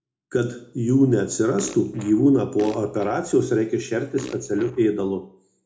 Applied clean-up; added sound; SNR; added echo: none; Fart; 18 dB; reverberation time 0.4 s.